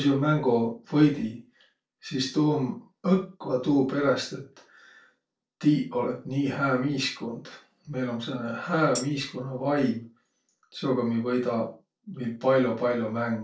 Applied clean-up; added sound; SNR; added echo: neural separator model SepFormer DNS4.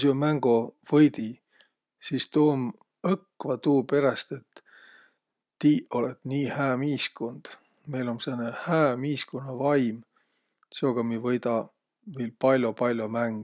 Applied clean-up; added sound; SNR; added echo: none; none; none; none.